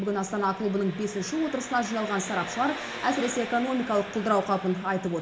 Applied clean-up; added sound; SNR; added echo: none; Engine; 11 dB; reverberation time 0.4 s.